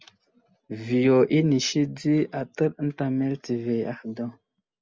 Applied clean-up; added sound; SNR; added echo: none; none; none; none.